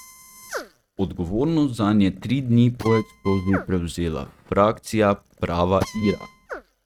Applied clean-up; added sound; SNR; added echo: neural mask model RNNoise.